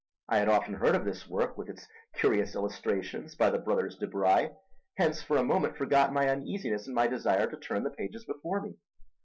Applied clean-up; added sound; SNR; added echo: none; none; none; none.